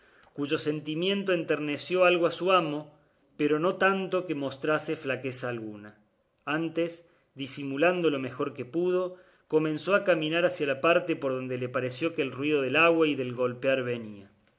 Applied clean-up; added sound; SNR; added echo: none; none; none; none.